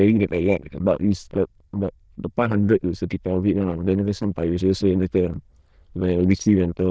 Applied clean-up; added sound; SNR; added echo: neural diffusion model UNIVERSE++.